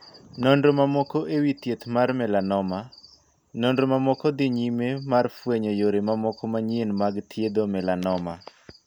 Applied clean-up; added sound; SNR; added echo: none; none; none; none.